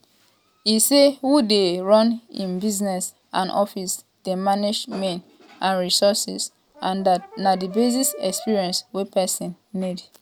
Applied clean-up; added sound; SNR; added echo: none; Brass instrument; 18 dB; none.